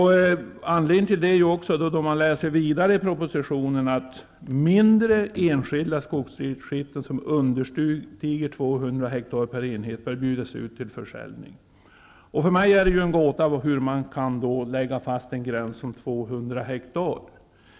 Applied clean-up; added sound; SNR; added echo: none; none; none; none.